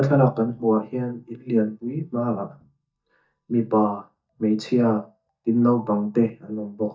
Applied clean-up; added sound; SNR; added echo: neural mask model DeepFilterNet 3.